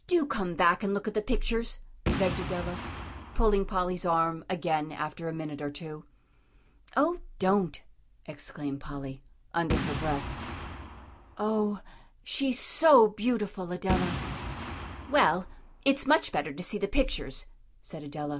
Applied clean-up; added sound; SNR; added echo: none; Boom; 6 dB; none.